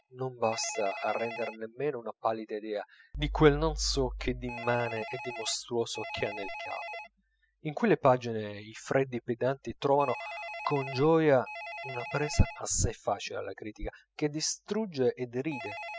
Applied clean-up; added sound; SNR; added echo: classical method spectral subtraction.